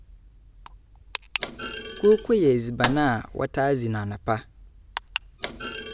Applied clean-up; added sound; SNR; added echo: none; Thump, thud; 11 dB; none.